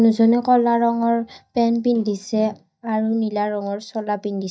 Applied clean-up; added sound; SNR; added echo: neural mask model DeepFilterNet 3.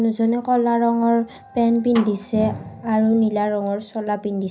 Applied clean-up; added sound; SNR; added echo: none; Snare drum; 20 dB; reverberation time 0.5 s.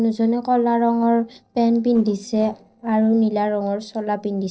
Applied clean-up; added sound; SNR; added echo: neural separator model SepFormer DNS4.